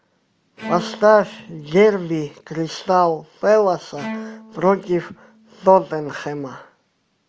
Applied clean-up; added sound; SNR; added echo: none; Bowed string instrument; 18 dB; none.